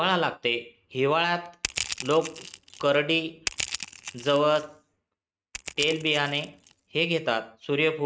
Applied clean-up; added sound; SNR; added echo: neural mask model RNNoise.